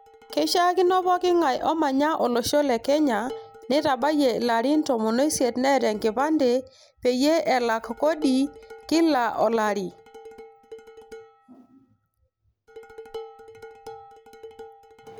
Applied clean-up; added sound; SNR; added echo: none; Dishes, pots, and pans; 20 dB; none.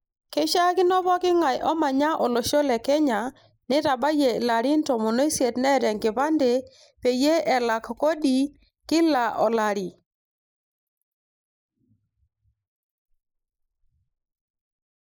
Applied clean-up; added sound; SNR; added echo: neural mask model Resemble Enhance denoiser.